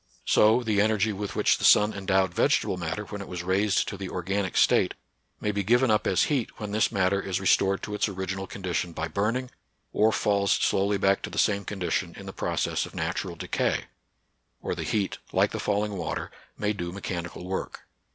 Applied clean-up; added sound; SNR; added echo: none; none; none; none.